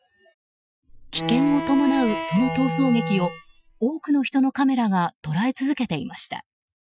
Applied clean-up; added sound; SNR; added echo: classical method Wiener filter.